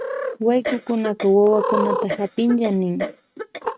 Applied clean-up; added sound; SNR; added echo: neural mask model RNNoise.